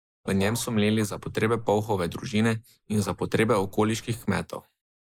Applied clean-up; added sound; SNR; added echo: neural mask model Resemble Enhance denoiser.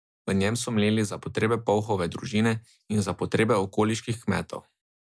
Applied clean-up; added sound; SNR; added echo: none; none; none; none.